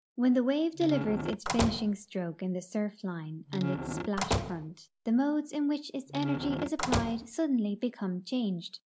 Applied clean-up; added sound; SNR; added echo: none; Squeak / Slam / Wood; 4 dB; none.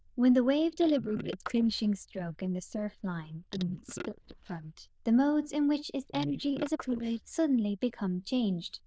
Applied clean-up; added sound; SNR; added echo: neural diffusion model UNIVERSE++.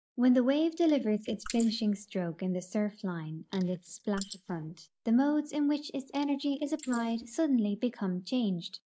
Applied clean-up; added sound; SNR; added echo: neural mask model Resemble Enhance denoiser.